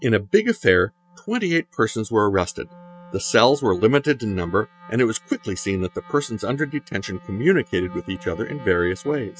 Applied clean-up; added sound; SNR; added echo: neural mask model RNNoise.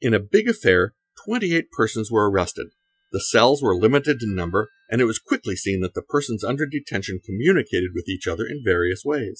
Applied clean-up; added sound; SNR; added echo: classical method Wiener filter.